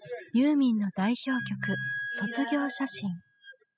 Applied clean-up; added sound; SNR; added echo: classical method spectral subtraction.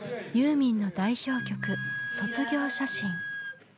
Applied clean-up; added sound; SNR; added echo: none; Wind instrument, woodwind instrument; 8 dB; none.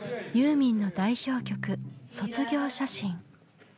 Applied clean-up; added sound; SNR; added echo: none; none; none; none.